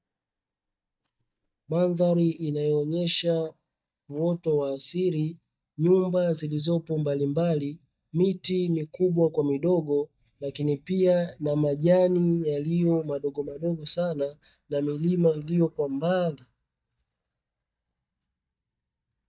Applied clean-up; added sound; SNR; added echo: neural mask model DeepFilterNet 3.